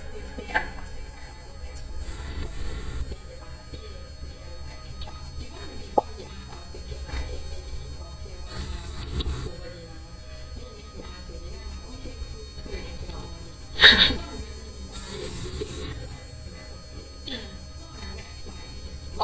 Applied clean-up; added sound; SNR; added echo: neural mask model DeepFilterNet 3.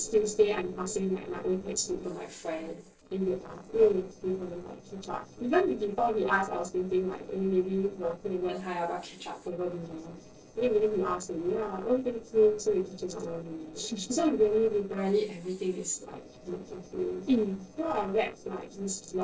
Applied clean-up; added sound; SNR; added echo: neural separator model SepFormer DNS4.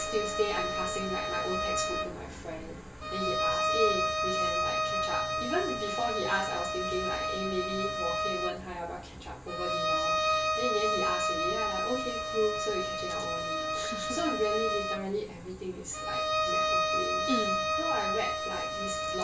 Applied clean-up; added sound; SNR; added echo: none; Bowed string instrument; -3 dB; reverberation time 0.2 s.